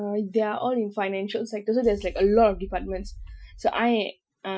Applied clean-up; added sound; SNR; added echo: classical method Wiener filter.